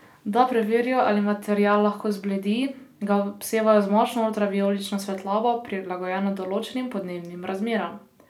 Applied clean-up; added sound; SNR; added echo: none; none; none; none.